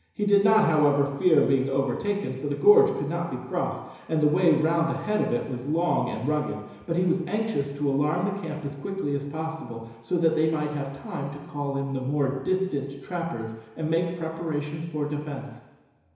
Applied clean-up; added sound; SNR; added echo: none; none; none; reverberation time 1.0 s.